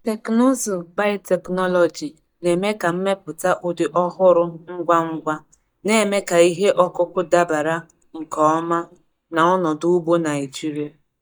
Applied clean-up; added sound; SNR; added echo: neural mask model DeepFilterNet 3.